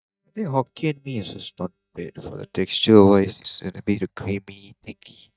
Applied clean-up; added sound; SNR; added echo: neural mask model DeepFilterNet 3.